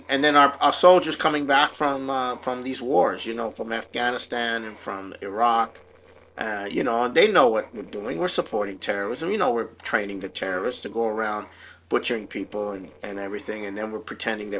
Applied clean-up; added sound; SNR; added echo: neural separator model SepFormer DNS4.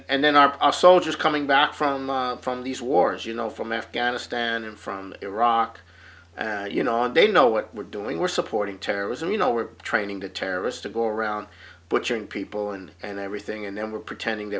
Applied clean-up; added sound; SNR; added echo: none; none; none; none.